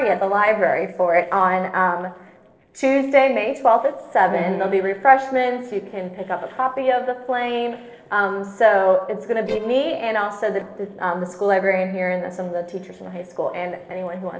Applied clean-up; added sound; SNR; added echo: neural separator model SepFormer DNS4.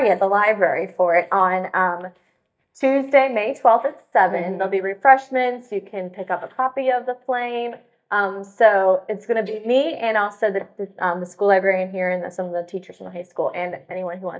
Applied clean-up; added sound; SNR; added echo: neural mask model DeepFilterNet 3.